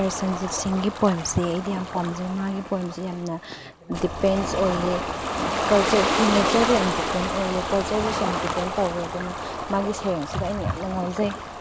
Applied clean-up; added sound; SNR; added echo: none; Ocean; 3 dB; none.